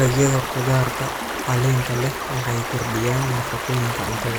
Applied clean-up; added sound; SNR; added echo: none; Stream; 5 dB; none.